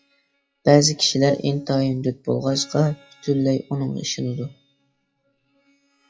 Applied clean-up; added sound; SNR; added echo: classical method WPE with log-MMSE.